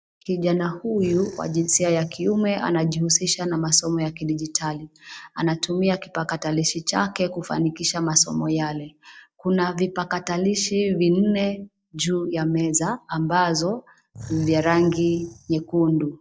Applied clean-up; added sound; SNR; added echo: neural mask model DeepFilterNet 3.